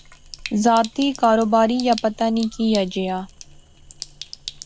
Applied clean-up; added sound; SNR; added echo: none; Sink (filling or washing); 17 dB; none.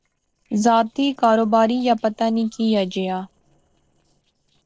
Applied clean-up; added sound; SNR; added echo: neural separator model SepFormer DNS4.